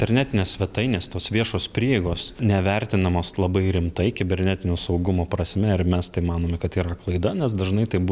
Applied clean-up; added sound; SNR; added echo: none; none; none; none.